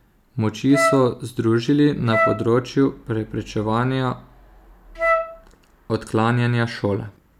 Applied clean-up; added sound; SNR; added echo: none; Wind instrument, woodwind instrument; 2 dB; none.